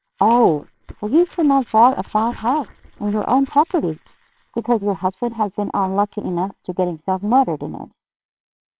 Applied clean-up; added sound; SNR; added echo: neural separator model SepFormer WHAMR!.